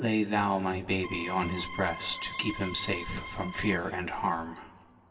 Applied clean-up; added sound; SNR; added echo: none; Organ; 10 dB; reverberation time 2.2 s.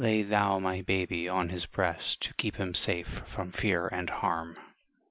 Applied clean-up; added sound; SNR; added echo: none; none; none; none.